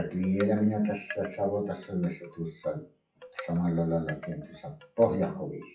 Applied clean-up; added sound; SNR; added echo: classical method WPE with log-MMSE.